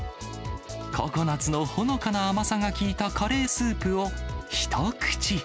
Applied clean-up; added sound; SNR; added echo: none; none; none; none.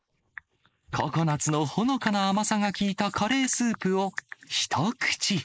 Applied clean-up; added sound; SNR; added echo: neural mask model Resemble Enhance denoiser.